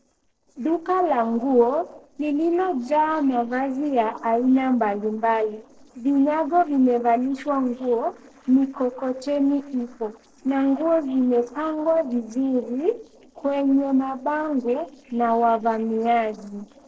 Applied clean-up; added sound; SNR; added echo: neural separator model SepFormer DNS4.